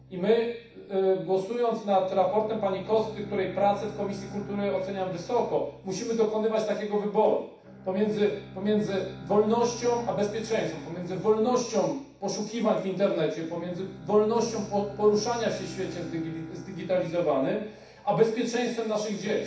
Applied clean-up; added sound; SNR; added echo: none; Bowed string instrument; 18 dB; reverberation time 0.7 s.